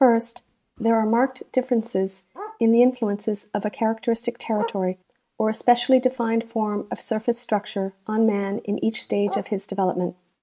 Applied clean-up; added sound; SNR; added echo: neural mask model RNNoise.